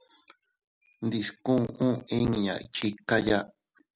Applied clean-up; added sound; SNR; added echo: none; none; none; none.